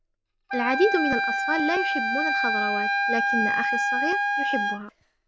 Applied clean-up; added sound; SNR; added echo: none; Wind instrument, woodwind instrument; -3 dB; none.